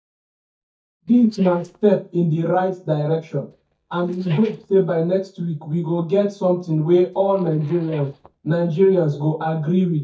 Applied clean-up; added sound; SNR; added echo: neural mask model DeepFilterNet 3.